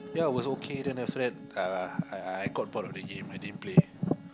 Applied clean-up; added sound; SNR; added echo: none; Bowed string instrument + Piano; 19 dB; none.